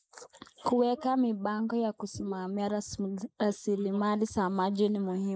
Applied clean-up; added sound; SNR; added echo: neural mask model Resemble Enhance denoiser.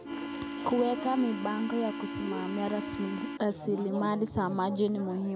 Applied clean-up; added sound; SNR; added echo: none; Organ; 6 dB; none.